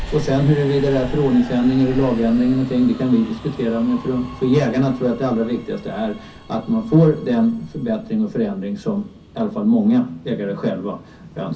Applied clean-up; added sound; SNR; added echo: none; Subway, metro, underground; 16 dB; reverberation time 0.3 s.